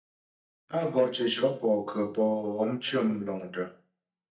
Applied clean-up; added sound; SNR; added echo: neural mask model DeepFilterNet 3.